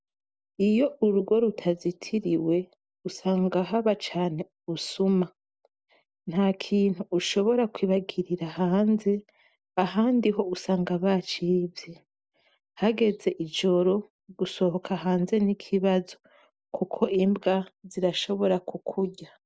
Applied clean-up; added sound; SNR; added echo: none; none; none; none.